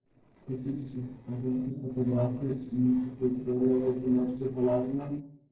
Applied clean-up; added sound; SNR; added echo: neural separator model SepFormer DNS4.